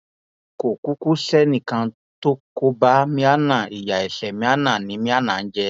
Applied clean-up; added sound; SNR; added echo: none; none; none; none.